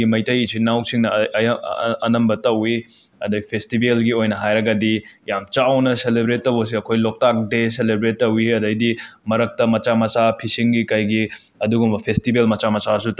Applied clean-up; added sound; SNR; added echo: none; none; none; none.